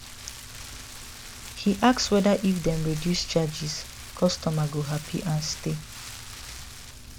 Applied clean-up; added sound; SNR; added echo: none; Rain; 12 dB; none.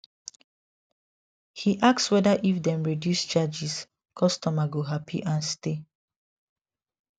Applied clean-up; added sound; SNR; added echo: none; none; none; none.